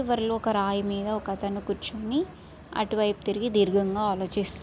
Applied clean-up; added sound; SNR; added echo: none; none; none; none.